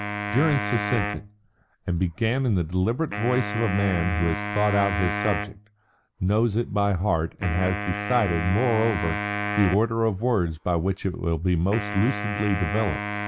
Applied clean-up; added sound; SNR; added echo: none; Wind instrument, woodwind instrument; 7 dB; none.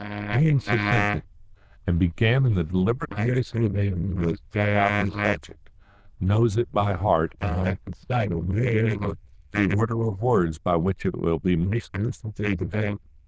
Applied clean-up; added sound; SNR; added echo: neural diffusion model UNIVERSE++.